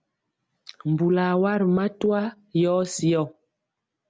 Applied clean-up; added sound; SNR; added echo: none; none; none; none.